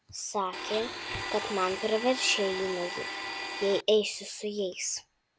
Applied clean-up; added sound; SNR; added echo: none; Domestic sounds, home sounds; 6 dB; none.